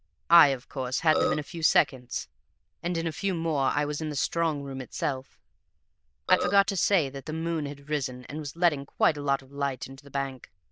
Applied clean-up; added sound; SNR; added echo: neural diffusion model UNIVERSE++.